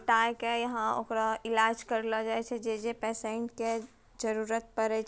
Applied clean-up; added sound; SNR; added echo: none; none; none; none.